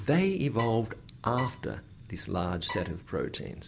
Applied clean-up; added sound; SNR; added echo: none; Bowed string instrument; 13 dB; none.